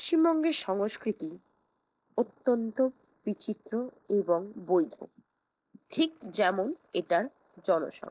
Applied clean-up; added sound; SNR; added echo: neural mask model Resemble Enhance denoiser.